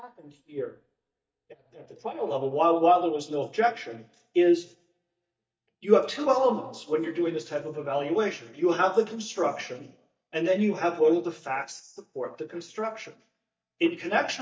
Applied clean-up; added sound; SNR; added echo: neural mask model DeepFilterNet 3.